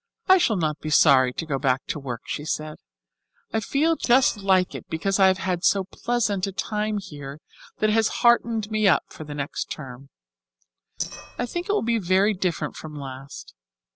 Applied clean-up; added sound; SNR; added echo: neural separator model SepFormer DNS4.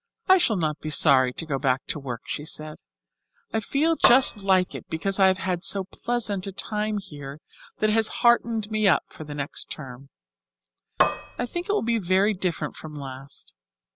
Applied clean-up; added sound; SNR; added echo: none; Cutlery, silverware / Dishes, pots, and pans; -4 dB; none.